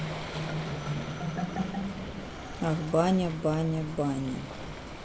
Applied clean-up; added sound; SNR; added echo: none; Waves, surf + Marimba, xylophone; 4 dB; none.